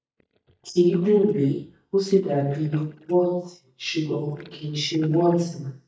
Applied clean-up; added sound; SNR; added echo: neural mask model DeepFilterNet 3.